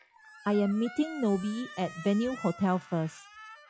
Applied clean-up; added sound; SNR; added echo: classical method log-MMSE.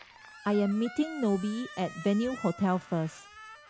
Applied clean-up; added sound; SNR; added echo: none; Squeak; 17 dB; none.